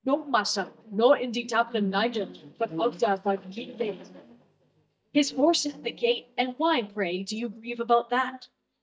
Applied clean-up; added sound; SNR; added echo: neural mask model DeepFilterNet 3.